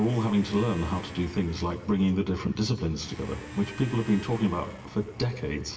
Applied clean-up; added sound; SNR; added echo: none; Domestic sounds, home sounds; 18 dB; reverberation time 1.4 s.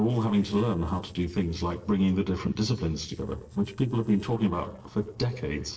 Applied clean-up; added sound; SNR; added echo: neural separator model SepFormer DNS4.